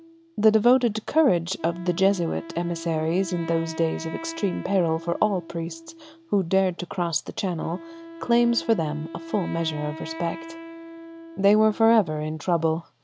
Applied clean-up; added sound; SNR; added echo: none; Wind instrument, woodwind instrument; 15 dB; none.